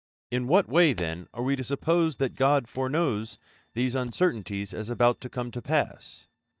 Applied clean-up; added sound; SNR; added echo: neural mask model DeepFilterNet 3.